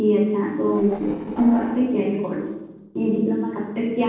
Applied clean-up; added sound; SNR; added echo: neural separator model SepFormer DNS4.